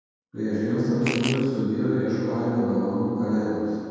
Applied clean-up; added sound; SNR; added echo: none; Fart; 9 dB; reverberation time 2.1 s.